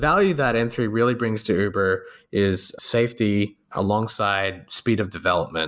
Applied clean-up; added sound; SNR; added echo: none; none; none; none.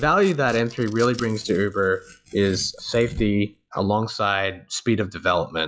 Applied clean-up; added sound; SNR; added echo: classical method log-MMSE.